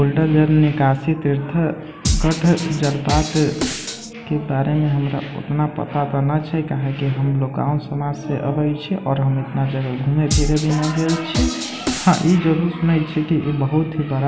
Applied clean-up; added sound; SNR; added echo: none; Drum kit; 5 dB; none.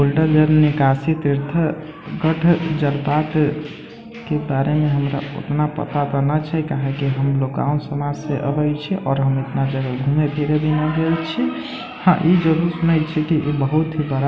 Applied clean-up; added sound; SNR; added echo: none; none; none; none.